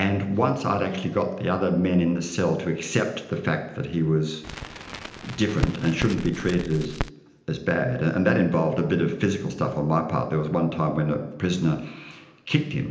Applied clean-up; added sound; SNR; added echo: none; Crackle; 9 dB; reverberation time 0.9 s.